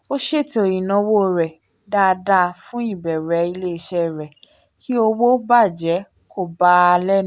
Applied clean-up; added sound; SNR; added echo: none; none; none; none.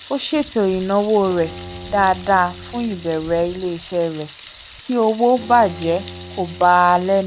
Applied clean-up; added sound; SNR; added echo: none; Thunder + Bowed string instrument; 17 dB; none.